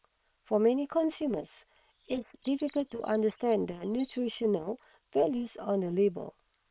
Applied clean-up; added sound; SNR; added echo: neural separator model SepFormer WHAM!.